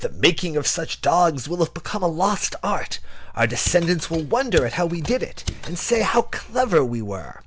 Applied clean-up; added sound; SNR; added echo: none; Mechanisms; 12 dB; none.